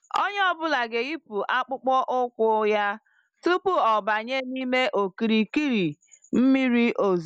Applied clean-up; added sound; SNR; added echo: none; none; none; none.